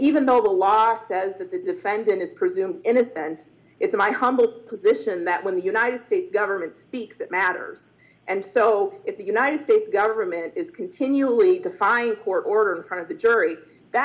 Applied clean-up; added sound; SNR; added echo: none; none; none; none.